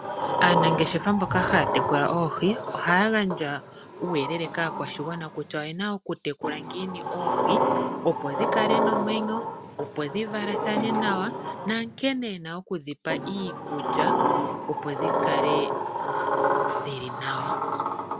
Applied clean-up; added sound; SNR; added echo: none; Sliding door; -1 dB; none.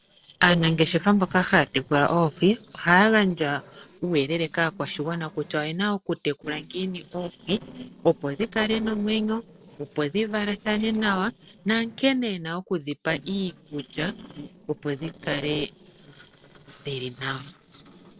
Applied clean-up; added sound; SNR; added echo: neural separator model SepFormer DNS4.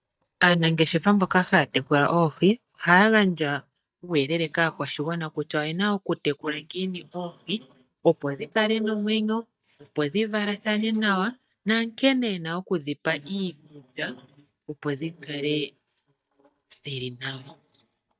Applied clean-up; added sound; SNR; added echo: neural mask model DeepFilterNet 3.